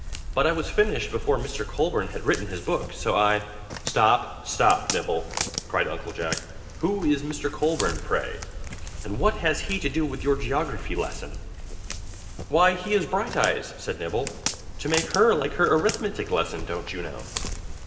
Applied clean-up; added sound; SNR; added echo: none; Walk, footsteps; 7 dB; reverberation time 1.7 s.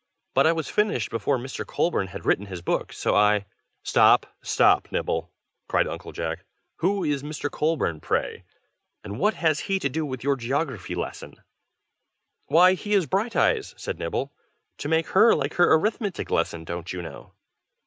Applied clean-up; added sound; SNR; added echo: none; none; none; none.